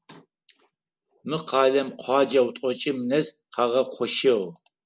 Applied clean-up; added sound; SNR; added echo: none; none; none; none.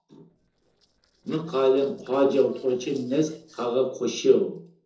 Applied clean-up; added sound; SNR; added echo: neural separator model SepFormer DNS4.